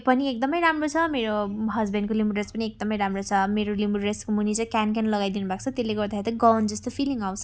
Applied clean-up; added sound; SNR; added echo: none; none; none; none.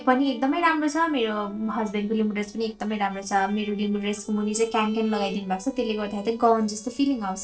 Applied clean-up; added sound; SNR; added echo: neural separator model SepFormer DNS4.